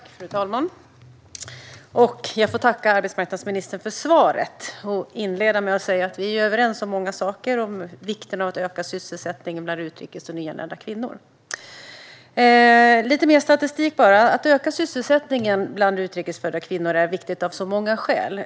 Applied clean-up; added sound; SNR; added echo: none; none; none; none.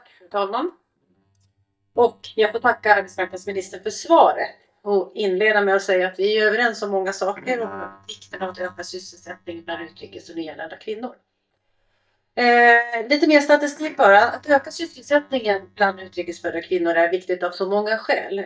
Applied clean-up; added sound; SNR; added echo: neural mask model DeepFilterNet 3.